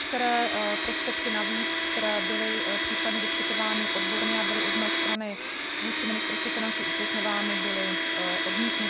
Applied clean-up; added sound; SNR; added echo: none; Domestic sounds, home sounds; -5 dB; none.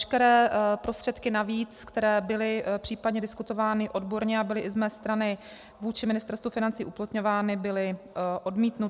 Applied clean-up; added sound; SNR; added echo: none; none; none; none.